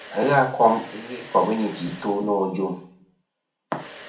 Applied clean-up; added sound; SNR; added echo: none; Mechanisms; 16 dB; reverberation time 0.4 s.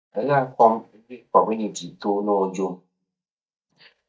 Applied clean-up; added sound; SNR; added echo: neural mask model DeepFilterNet 3.